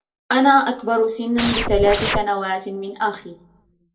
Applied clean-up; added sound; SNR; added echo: none; Scratching (performance technique); 2 dB; reverberation time 0.2 s.